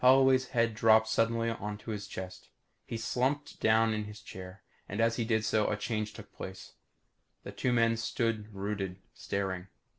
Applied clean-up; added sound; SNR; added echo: none; none; none; none.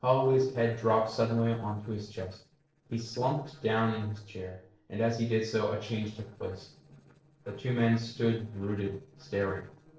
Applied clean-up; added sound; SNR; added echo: neural separator model SepFormer DNS4.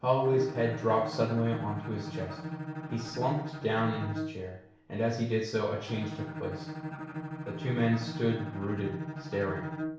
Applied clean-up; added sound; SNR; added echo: none; Bowed string instrument; 8 dB; reverberation time 0.6 s.